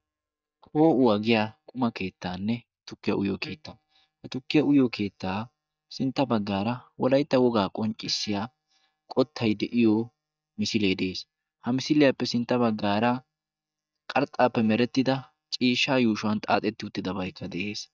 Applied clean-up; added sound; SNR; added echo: neural mask model DeepFilterNet 3.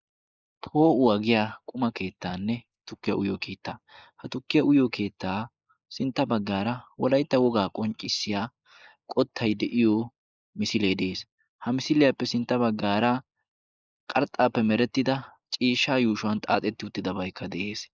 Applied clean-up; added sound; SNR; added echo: neural mask model Resemble Enhance denoiser.